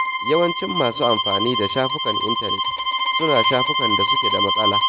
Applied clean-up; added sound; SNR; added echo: none; Bowed string instrument; -4 dB; none.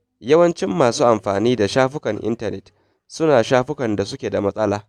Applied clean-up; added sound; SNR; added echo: none; none; none; none.